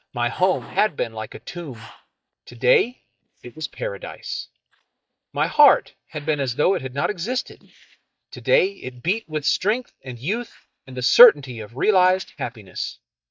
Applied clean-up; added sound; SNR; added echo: neural mask model DeepFilterNet 3.